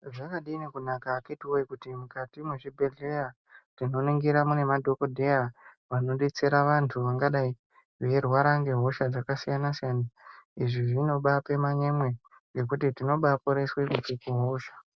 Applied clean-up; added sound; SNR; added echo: none; none; none; none.